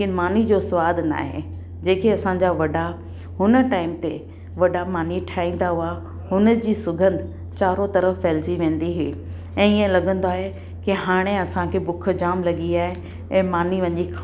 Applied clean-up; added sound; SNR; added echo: none; none; none; none.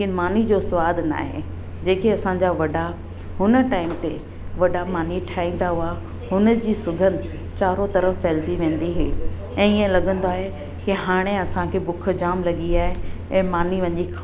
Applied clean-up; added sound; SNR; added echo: none; Subway, metro, underground; 8 dB; none.